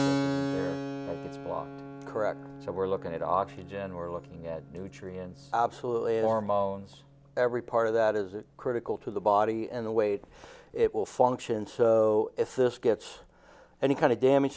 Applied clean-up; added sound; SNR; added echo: none; Keyboard (musical); 11 dB; none.